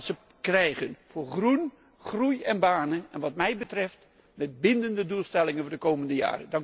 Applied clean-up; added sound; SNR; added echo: none; none; none; none.